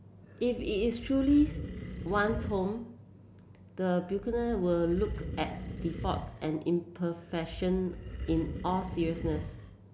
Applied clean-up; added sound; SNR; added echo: none; Animal; 8 dB; none.